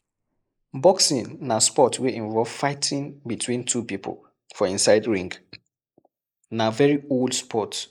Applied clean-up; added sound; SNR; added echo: neural mask model Resemble Enhance denoiser.